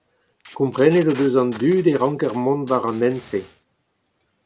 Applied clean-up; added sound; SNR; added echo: none; Packing tape, duct tape; 20 dB; none.